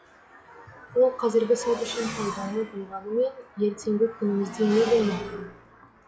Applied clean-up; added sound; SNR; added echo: classical method log-MMSE.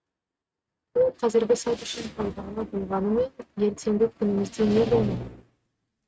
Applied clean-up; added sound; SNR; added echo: neural mask model RNNoise.